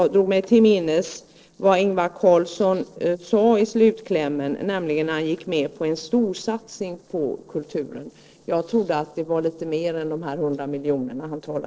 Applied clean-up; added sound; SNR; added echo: neural separator model SepFormer DNS4.